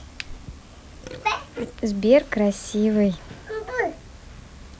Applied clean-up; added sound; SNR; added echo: none; Crack + Burping, eructation; 17 dB; none.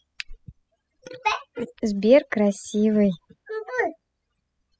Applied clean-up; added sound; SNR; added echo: classical method spectral subtraction.